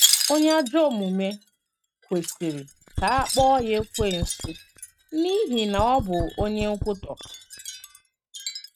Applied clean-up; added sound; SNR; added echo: neural mask model RNNoise.